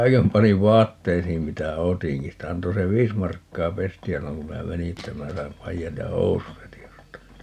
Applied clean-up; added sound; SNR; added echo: none; none; none; none.